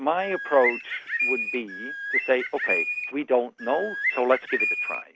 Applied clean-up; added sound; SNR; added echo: none; Bird; 2 dB; none.